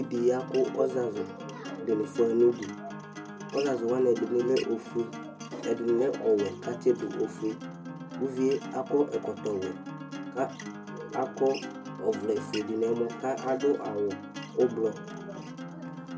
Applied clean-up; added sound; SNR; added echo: none; Acoustic guitar; 10 dB; none.